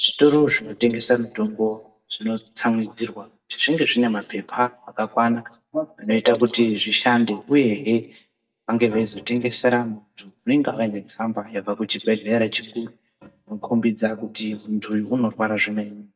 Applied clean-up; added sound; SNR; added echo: neural mask model DeepFilterNet 3.